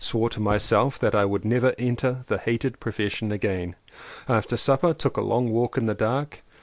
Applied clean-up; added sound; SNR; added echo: none; Writing; 14 dB; none.